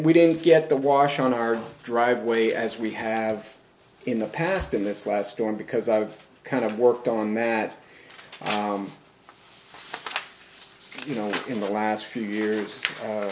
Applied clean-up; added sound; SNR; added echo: none; none; none; none.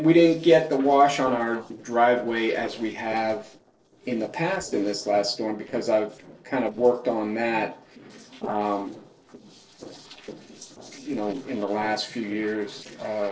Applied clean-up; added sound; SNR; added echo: neural separator model SepFormer DNS4.